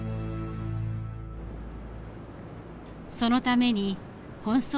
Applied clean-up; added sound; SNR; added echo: none; none; none; none.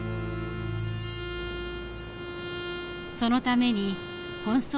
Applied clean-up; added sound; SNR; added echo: none; Bowed string instrument; 8 dB; none.